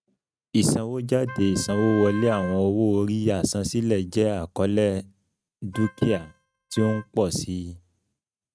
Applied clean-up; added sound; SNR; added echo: neural mask model RNNoise.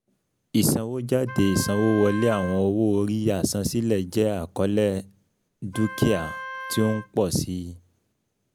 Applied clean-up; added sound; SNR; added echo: none; Wind instrument, woodwind instrument; 14 dB; none.